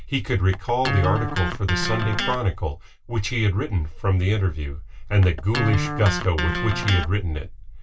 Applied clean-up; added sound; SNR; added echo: none; Electric guitar; 6 dB; reverberation time 0.2 s.